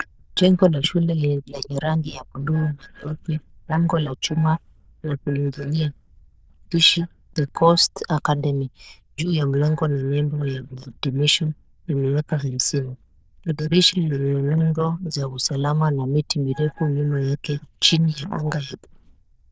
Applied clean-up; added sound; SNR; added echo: neural diffusion model UNIVERSE++.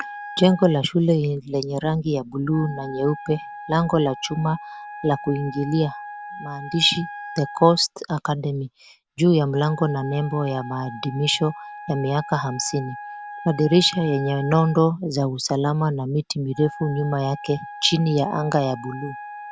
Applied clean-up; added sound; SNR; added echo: none; Wind instrument, woodwind instrument; 15 dB; none.